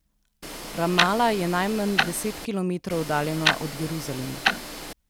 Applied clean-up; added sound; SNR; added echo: none; Tick-tock; 2 dB; none.